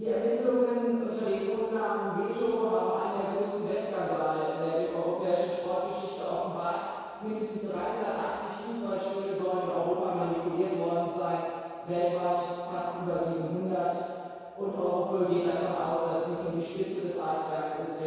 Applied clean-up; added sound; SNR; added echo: none; none; none; reverberation time 2.0 s.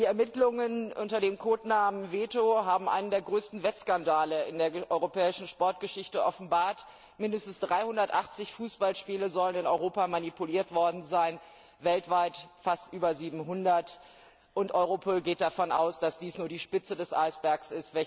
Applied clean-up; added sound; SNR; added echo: none; none; none; none.